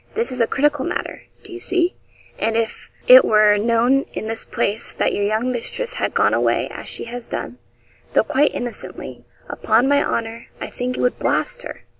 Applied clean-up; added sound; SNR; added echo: none; Keyboard (musical); 20 dB; none.